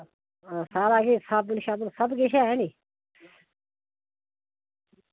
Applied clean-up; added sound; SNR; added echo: none; none; none; none.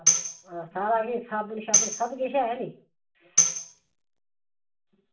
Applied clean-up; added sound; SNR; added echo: none; Tambourine; -4 dB; reverberation time 0.3 s.